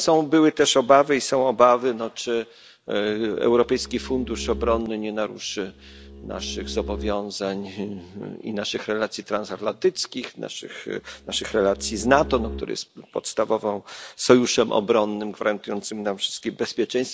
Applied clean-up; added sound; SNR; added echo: none; Bowed string instrument; 13 dB; none.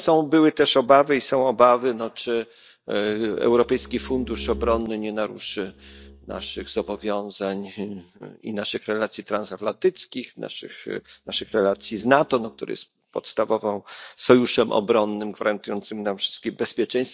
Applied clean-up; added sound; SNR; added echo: neural mask model DeepFilterNet 3.